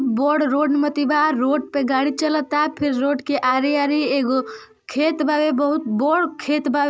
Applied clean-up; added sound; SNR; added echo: neural mask model DeepFilterNet 3.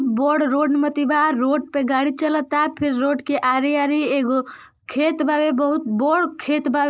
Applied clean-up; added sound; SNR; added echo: neural mask model Resemble Enhance denoiser.